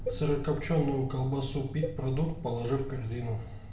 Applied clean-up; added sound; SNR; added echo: none; Cowbell; 14 dB; reverberation time 0.7 s.